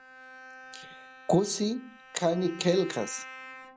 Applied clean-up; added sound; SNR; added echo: none; Bowed string instrument; 17 dB; none.